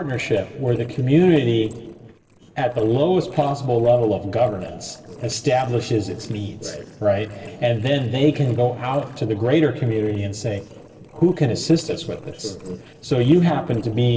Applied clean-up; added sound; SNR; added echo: neural separator model SepFormer DNS4.